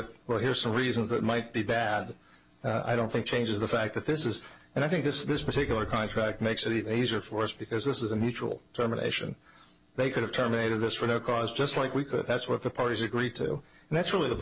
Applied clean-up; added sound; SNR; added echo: none; none; none; none.